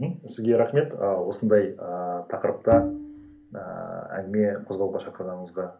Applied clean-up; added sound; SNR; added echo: none; Bowed string instrument; 6 dB; reverberation time 0.3 s.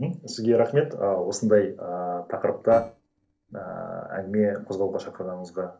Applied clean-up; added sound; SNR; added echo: neural separator model SepFormer DNS4.